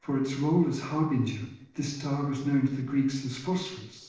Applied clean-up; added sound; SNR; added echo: neural separator model SepFormer DNS4.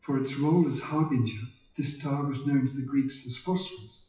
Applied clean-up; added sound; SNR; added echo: classical method WPE with log-MMSE.